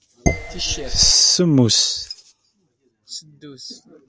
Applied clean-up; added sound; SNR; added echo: none; Dishes, pots, and pans; 2 dB; none.